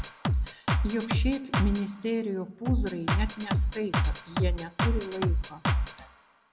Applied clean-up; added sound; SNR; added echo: none; Drum kit; -5 dB; none.